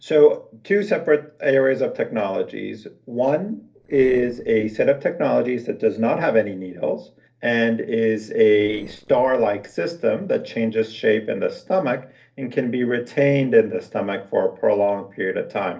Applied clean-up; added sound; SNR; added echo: neural separator model SepFormer DNS4.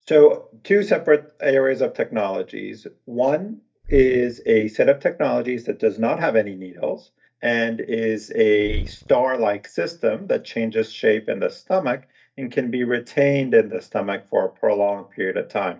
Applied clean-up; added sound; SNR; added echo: neural mask model DeepFilterNet 3.